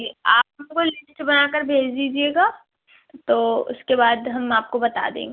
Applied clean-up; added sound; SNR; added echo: none; none; none; none.